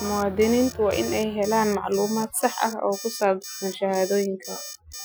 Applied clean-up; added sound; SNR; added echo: classical method Wiener filter.